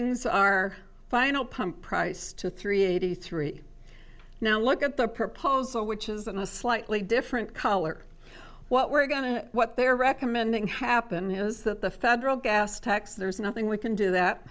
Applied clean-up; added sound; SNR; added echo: none; none; none; none.